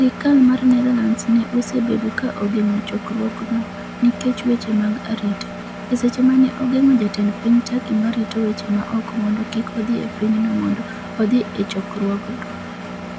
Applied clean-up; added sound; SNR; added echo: none; Engine; 11 dB; none.